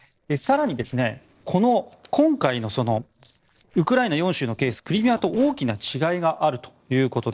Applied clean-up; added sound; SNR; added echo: neural separator model SepFormer DNS4.